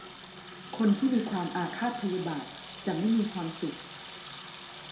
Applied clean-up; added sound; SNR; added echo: none; Sink (filling or washing) / Water tap, faucet; 8 dB; reverberation time 0.6 s.